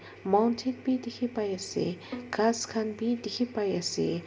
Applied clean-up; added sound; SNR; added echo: none; Bowed string instrument; 17 dB; reverberation time 0.4 s.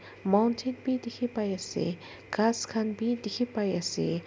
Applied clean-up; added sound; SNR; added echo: none; none; none; none.